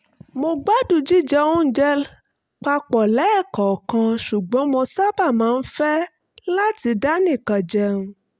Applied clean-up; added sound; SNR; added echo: none; none; none; none.